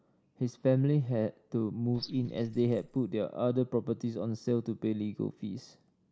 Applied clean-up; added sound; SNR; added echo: neural mask model Resemble Enhance denoiser.